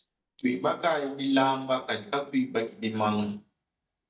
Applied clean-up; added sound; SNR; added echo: neural mask model DeepFilterNet 3.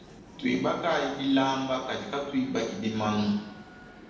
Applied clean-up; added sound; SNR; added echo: none; Train; 19 dB; reverberation time 0.9 s.